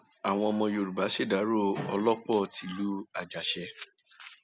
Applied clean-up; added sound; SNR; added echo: none; none; none; none.